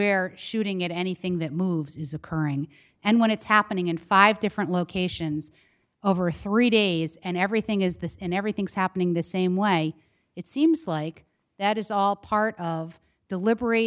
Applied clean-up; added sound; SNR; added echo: none; none; none; none.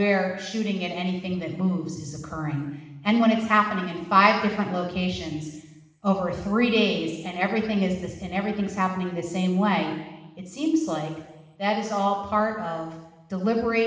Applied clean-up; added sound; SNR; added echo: none; none; none; reverberation time 1.0 s.